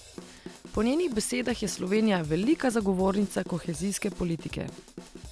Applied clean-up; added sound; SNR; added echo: none; Drum / Drum kit; 16 dB; none.